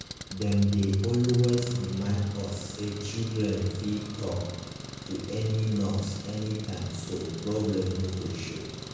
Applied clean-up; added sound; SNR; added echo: none; Engine; 11 dB; reverberation time 1.0 s.